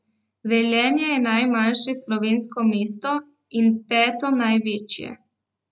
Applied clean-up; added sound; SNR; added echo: none; none; none; none.